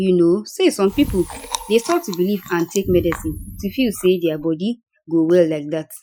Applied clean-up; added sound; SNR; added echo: classical method Wiener filter.